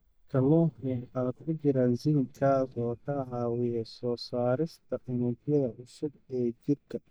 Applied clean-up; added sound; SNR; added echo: neural mask model DeepFilterNet 3.